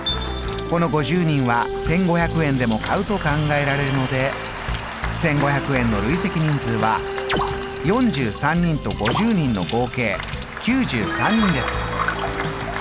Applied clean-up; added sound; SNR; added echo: none; Liquid + Applause; 9 dB; none.